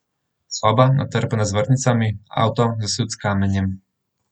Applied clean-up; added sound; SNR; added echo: none; none; none; none.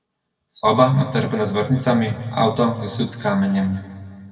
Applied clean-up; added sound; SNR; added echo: none; none; none; reverberation time 1.8 s.